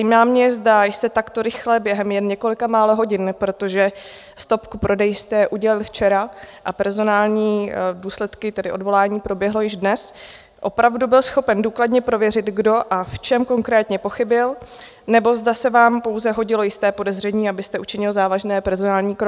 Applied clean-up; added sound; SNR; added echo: none; none; none; none.